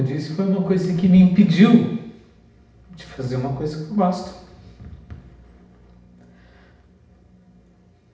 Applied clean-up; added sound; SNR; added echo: none; none; none; reverberation time 0.8 s.